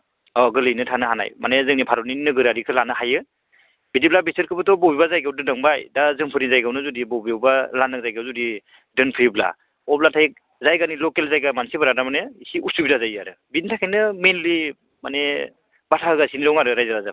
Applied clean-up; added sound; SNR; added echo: none; none; none; none.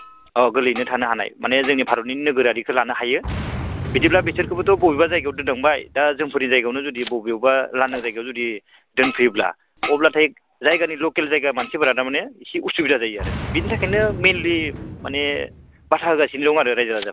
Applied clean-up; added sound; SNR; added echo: none; Boom; 12 dB; none.